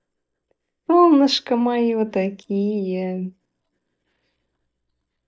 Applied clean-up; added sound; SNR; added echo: neural mask model DeepFilterNet 3.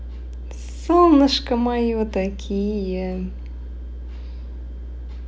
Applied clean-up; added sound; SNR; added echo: none; none; none; none.